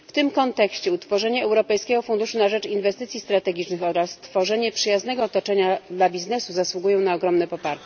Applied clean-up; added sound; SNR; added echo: none; none; none; none.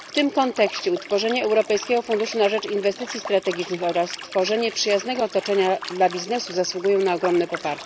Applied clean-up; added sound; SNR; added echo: none; Liquid; 14 dB; none.